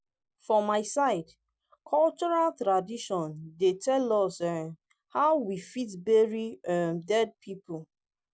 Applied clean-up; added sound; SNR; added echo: none; none; none; none.